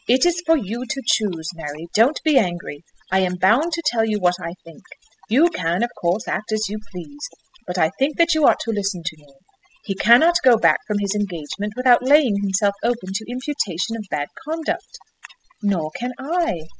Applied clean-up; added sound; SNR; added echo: classical method spectral subtraction.